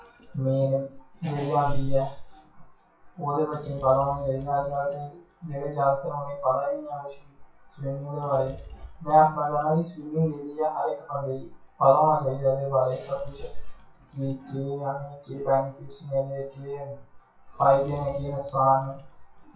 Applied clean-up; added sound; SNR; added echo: classical method WPE with log-MMSE.